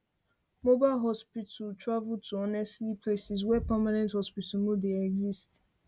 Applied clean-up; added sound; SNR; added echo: none; none; none; none.